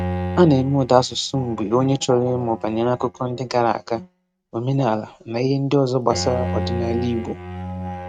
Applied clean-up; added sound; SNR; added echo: neural mask model RNNoise.